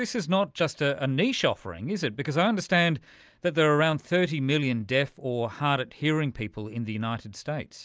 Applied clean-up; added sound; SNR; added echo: none; none; none; none.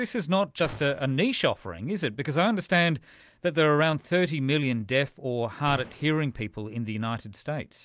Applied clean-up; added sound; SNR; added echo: none; Gunshot, gunfire; 19 dB; none.